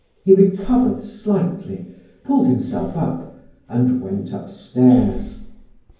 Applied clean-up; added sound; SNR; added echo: none; Breathing; 18 dB; reverberation time 0.9 s.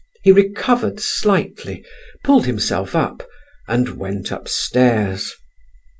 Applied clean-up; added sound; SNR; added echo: none; none; none; none.